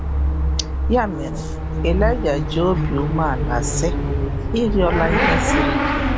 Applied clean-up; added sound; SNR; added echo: none; Motorcycle / Accelerating, revving, vroom; -3 dB; none.